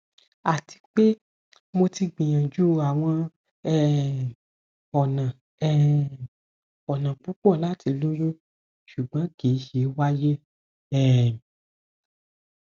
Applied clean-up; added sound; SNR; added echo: none; none; none; none.